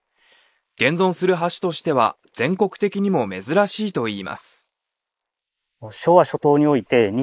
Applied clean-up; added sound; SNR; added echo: neural mask model Resemble Enhance denoiser.